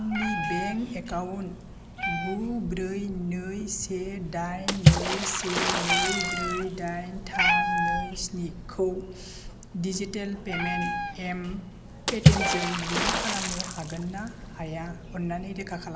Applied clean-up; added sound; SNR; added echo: none; Meow + Water / Splash, splatter; -4 dB; none.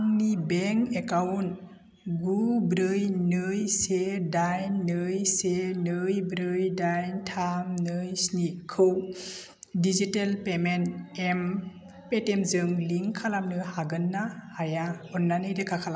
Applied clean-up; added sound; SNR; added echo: none; none; none; none.